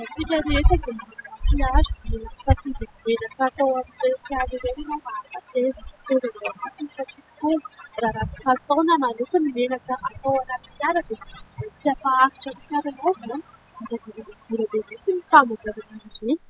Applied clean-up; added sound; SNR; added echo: classical method spectral subtraction.